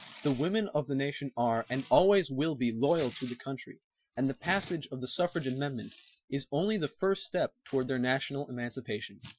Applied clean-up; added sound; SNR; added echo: classical method Wiener filter.